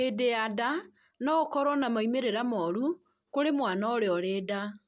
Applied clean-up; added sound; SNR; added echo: none; none; none; none.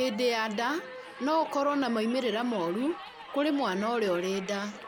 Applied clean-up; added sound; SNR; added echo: none; Crowd; 15 dB; none.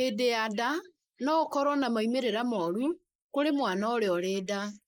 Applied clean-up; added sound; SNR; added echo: neural mask model Resemble Enhance denoiser.